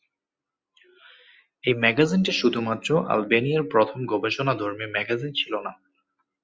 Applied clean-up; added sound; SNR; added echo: none; none; none; none.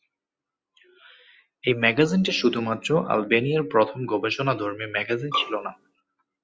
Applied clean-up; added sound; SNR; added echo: none; Bowed string instrument; 7 dB; none.